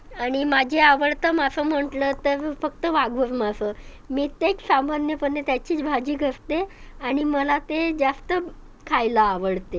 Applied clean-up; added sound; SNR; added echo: none; none; none; none.